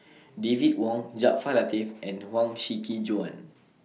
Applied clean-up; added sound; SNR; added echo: none; none; none; none.